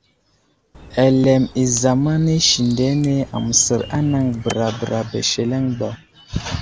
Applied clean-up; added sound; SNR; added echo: none; Crack; 19 dB; none.